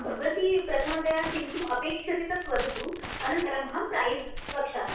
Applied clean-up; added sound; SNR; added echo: none; Crackle; 9 dB; reverberation time 0.6 s.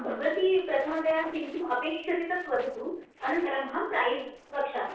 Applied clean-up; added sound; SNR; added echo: neural separator model SepFormer DNS4.